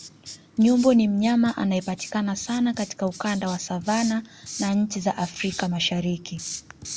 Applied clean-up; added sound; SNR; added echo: none; Writing; 16 dB; none.